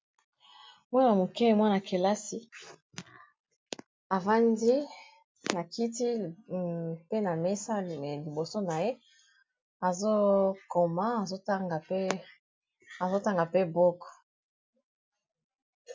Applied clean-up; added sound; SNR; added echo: none; none; none; none.